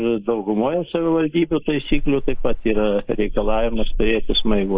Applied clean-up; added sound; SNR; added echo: neural mask model Resemble Enhance denoiser.